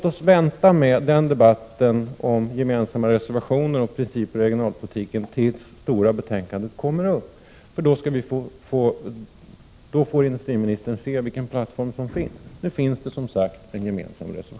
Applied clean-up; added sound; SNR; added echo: none; none; none; none.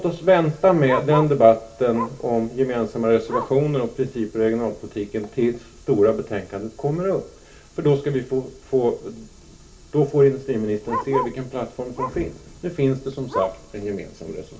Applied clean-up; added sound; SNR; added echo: none; Bark; 13 dB; reverberation time 0.2 s.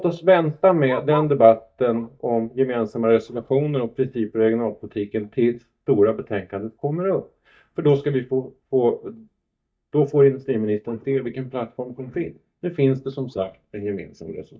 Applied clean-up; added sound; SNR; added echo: neural mask model DeepFilterNet 3.